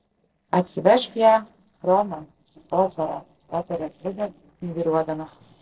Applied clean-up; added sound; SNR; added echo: neural separator model SepFormer DNS4.